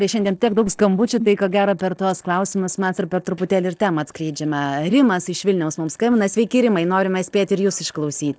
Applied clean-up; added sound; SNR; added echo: neural separator model SepFormer DNS4.